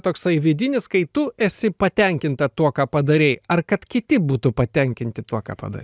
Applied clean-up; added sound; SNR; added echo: none; none; none; none.